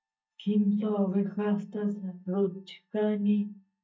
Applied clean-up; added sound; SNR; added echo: neural mask model DeepFilterNet 3.